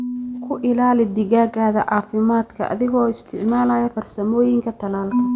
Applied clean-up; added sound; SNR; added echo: none; Marimba, xylophone / Wood; 11 dB; none.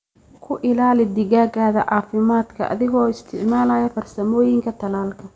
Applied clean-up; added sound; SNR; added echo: none; none; none; none.